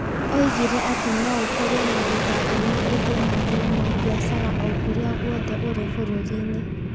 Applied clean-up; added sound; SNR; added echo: none; Fixed-wing aircraft, airplane; -3 dB; none.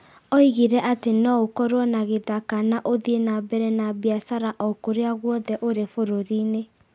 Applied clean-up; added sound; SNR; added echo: none; none; none; none.